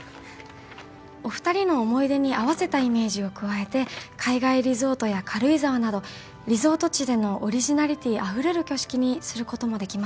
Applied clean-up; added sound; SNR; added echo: none; none; none; none.